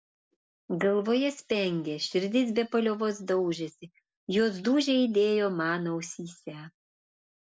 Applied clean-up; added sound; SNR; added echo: none; none; none; none.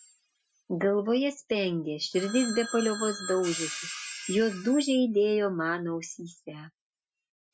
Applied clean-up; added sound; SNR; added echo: classical method Wiener filter.